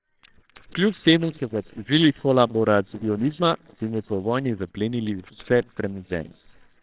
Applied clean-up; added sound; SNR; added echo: neural separator model SepFormer WHAMR!.